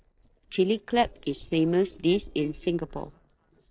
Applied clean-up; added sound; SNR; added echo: neural separator model SepFormer DNS4.